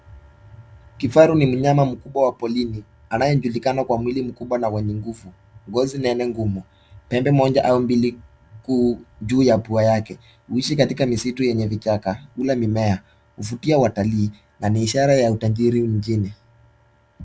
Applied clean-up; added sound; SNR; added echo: none; none; none; none.